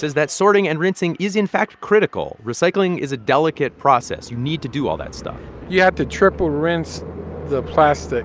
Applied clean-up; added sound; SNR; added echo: none; none; none; none.